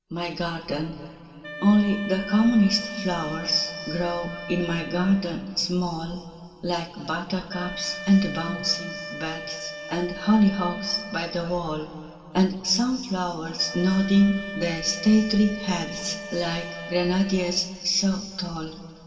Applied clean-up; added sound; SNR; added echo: none; Wind instrument, woodwind instrument; 14 dB; reverberation time 2.6 s.